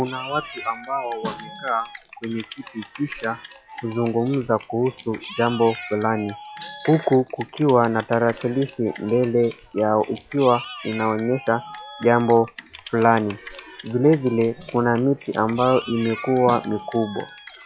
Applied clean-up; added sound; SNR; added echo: classical method log-MMSE.